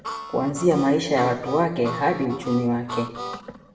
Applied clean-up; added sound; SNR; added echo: none; Harmonica; 12 dB; reverberation time 1.0 s.